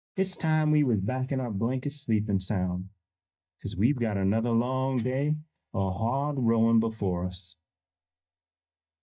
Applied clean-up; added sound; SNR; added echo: neural mask model DeepFilterNet 3.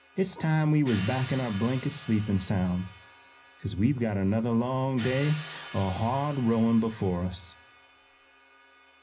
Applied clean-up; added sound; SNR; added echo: none; Crash cymbal; 17 dB; reverberation time 0.5 s.